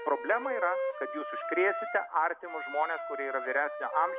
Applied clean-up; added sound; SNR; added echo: none; Wind instrument, woodwind instrument; 5 dB; none.